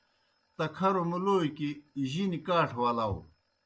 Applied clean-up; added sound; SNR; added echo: none; none; none; none.